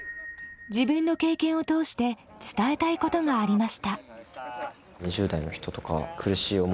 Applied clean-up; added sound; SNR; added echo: none; none; none; none.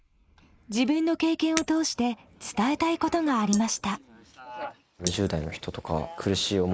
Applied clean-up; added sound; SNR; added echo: neural mask model Resemble Enhance denoiser.